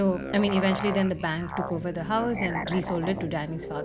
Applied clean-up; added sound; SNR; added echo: none; Musical instrument; 7 dB; none.